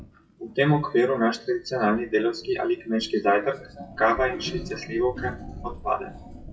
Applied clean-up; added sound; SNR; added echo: classical method WPE with log-MMSE.